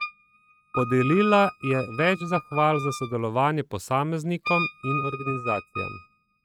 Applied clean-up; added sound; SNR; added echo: neural mask model RNNoise.